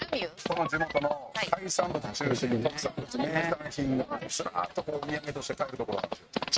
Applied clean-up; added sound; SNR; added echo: neural mask model RNNoise.